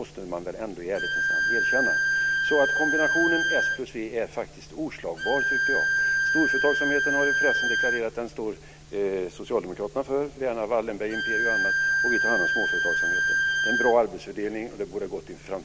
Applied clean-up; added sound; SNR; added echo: none; Bowed string instrument; -4 dB; none.